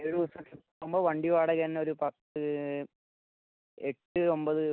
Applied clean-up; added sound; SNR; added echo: none; none; none; none.